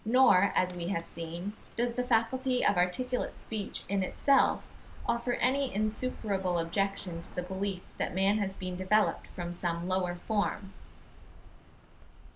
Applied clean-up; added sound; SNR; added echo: none; Bird; 15 dB; none.